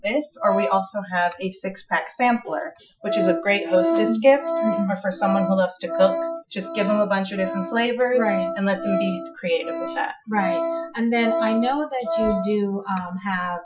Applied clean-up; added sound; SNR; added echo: classical method Wiener filter.